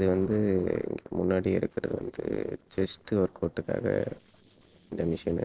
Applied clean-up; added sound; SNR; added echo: neural separator model SepFormer DNS4.